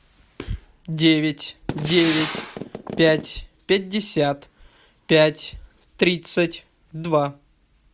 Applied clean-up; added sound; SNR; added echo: none; Gunshot, gunfire; 4 dB; none.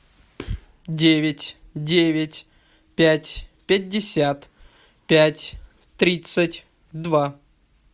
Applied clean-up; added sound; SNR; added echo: none; none; none; none.